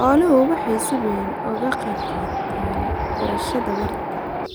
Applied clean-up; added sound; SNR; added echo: none; Wind; 3 dB; none.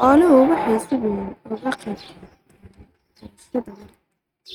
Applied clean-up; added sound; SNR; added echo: neural mask model RNNoise.